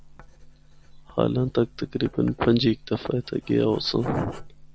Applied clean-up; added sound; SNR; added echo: none; Writing; 20 dB; none.